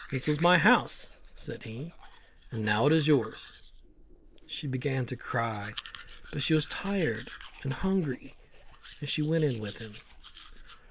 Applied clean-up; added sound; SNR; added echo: neural mask model Resemble Enhance denoiser.